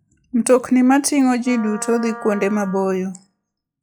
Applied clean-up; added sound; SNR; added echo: classical method log-MMSE.